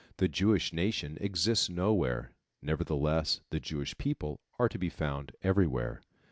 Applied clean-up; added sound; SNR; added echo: none; none; none; none.